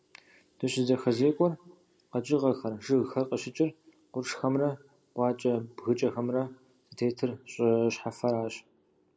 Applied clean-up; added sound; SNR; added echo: none; none; none; none.